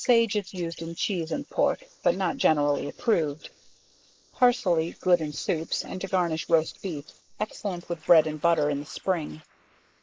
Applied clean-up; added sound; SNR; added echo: neural mask model Resemble Enhance denoiser.